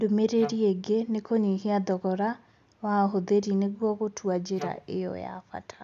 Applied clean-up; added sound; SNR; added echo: none; Wind instrument, woodwind instrument; 13 dB; none.